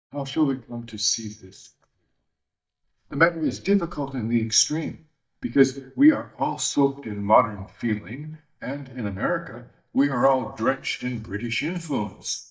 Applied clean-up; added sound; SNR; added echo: neural mask model DeepFilterNet 3.